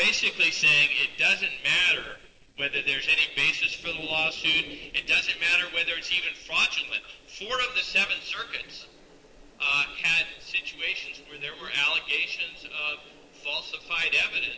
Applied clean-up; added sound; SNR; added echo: neural separator model SepFormer DNS4.